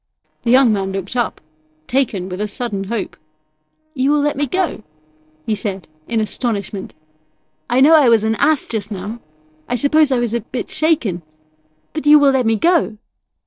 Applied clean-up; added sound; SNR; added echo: neural separator model SepFormer DNS4.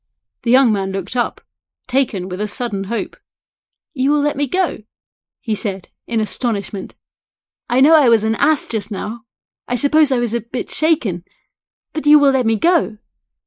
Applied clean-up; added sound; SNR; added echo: neural mask model Resemble Enhance denoiser.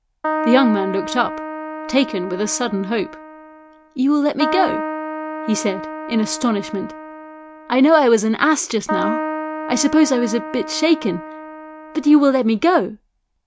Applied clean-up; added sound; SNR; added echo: none; Keyboard (musical); 8 dB; none.